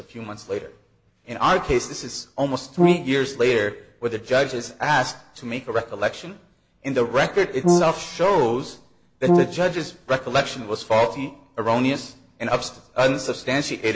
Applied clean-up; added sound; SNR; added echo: none; Brass instrument; -1 dB; none.